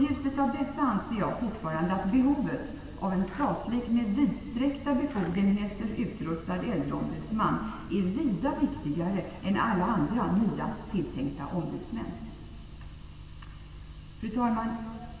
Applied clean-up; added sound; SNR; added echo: none; Skateboard; 19 dB; reverberation time 2.3 s.